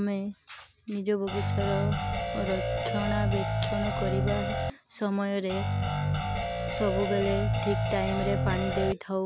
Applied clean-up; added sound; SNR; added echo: none; Guitar; -3 dB; none.